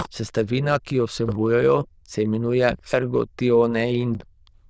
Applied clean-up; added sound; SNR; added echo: neural diffusion model UNIVERSE++.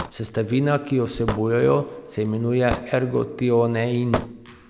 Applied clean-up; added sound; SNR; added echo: none; Hammer / Wood; 12 dB; none.